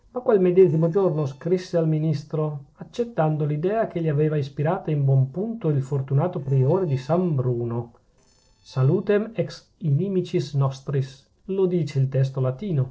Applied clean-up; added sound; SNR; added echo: neural separator model SepFormer DNS4.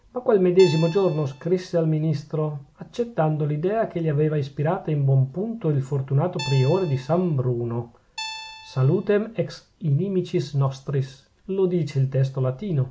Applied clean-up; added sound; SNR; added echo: none; Guitar; 14 dB; none.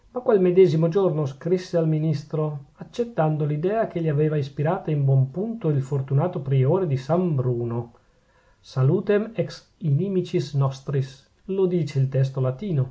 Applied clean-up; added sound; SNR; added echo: none; none; none; none.